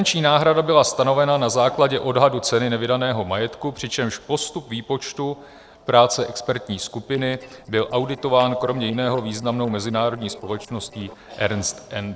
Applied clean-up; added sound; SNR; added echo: neural separator model SepFormer DNS4.